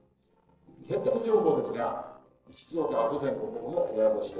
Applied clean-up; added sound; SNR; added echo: neural separator model SepFormer DNS4.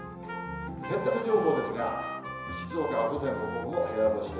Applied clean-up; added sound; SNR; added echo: none; Trumpet; 10 dB; reverberation time 1.0 s.